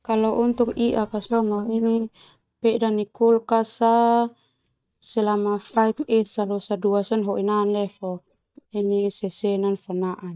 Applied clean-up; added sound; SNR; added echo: neural mask model DeepFilterNet 3.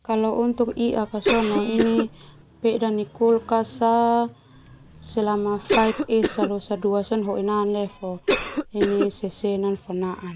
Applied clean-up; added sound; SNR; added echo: none; Cough; 5 dB; none.